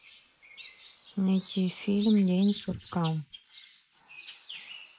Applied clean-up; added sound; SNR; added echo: neural mask model Resemble Enhance denoiser.